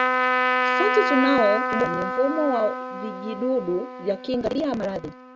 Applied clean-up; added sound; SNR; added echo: none; Trumpet; 1 dB; none.